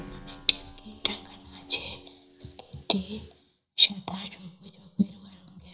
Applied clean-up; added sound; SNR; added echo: neural mask model DeepFilterNet 3.